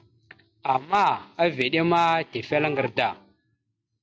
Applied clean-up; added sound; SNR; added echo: none; none; none; none.